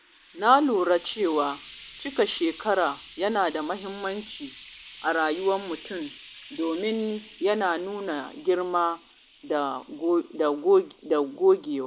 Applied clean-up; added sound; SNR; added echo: none; Frying (food); 20 dB; none.